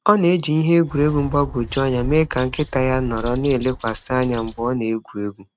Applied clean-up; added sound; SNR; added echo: neural mask model RNNoise.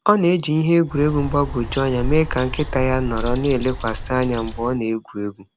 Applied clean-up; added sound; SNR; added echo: none; Bird; 6 dB; none.